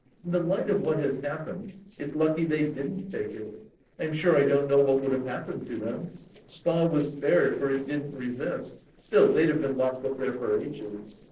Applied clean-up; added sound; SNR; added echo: neural separator model SepFormer DNS4.